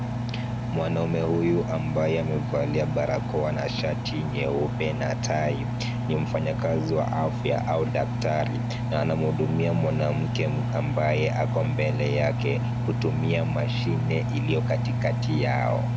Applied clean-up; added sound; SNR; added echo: none; Engine; -1 dB; none.